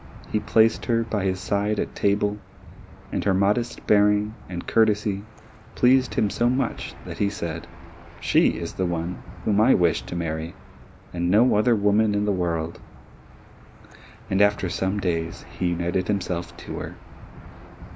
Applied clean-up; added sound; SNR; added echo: none; Engine / Aircraft; 17 dB; none.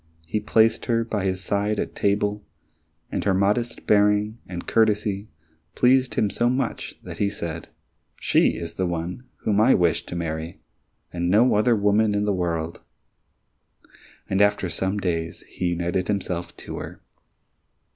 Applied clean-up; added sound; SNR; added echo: none; none; none; none.